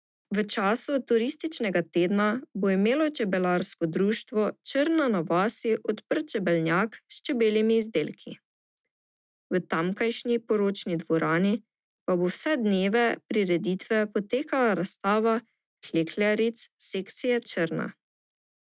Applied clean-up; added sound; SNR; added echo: none; none; none; none.